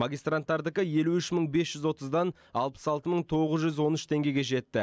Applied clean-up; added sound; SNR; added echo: none; none; none; none.